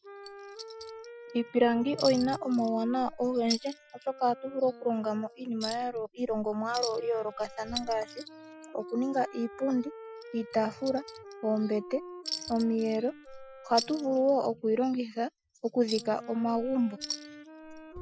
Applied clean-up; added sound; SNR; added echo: classical method Wiener filter.